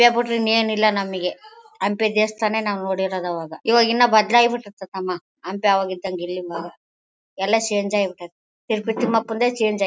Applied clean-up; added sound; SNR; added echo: none; none; none; none.